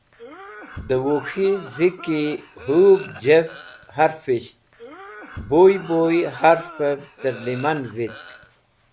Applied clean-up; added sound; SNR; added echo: none; Cough; 19 dB; none.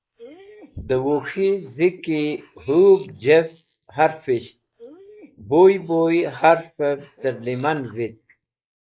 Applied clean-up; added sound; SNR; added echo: neural mask model Resemble Enhance denoiser.